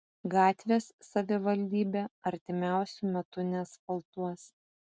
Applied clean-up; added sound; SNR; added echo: none; none; none; none.